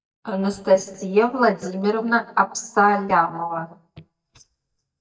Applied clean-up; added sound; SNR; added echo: neural mask model DeepFilterNet 3.